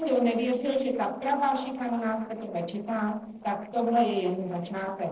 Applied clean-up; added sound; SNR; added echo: neural separator model SepFormer DNS4.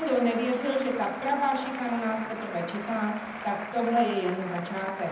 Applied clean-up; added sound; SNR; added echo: none; Applause; 10 dB; reverberation time 0.8 s.